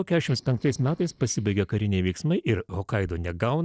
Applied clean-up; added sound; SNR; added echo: neural separator model SepFormer DNS4.